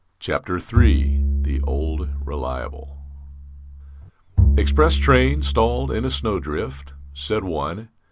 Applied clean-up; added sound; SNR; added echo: none; Bowed string instrument; -3 dB; none.